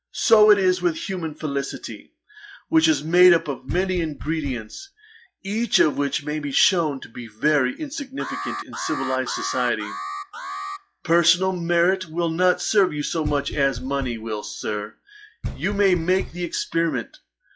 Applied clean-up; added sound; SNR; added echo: classical method log-MMSE.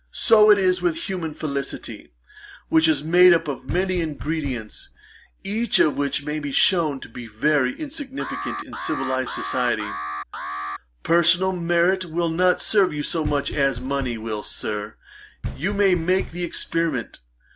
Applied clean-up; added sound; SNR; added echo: none; Knock + Alarm; 9 dB; none.